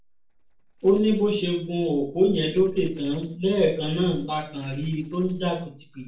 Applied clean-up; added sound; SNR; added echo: neural separator model SepFormer DNS4.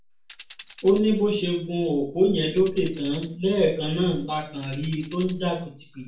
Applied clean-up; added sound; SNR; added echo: none; Tambourine; 17 dB; reverberation time 0.3 s.